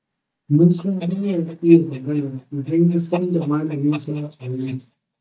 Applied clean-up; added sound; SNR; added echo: neural mask model DeepFilterNet 3.